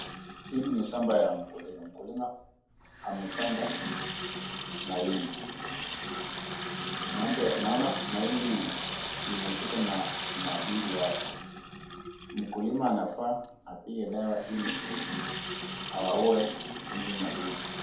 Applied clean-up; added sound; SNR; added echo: none; Sink (filling or washing) / Water tap, faucet; 0 dB; reverberation time 0.6 s.